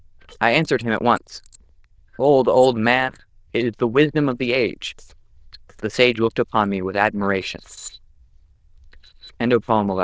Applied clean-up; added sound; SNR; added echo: neural diffusion model UNIVERSE++.